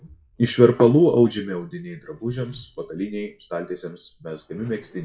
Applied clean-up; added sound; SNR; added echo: classical method WPE with log-MMSE.